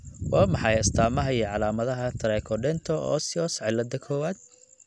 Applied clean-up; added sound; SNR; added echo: none; none; none; none.